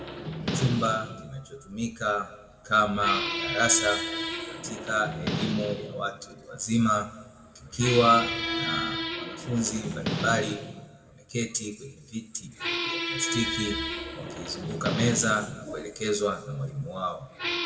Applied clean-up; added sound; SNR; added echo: none; Squeak; 5 dB; reverberation time 1.1 s.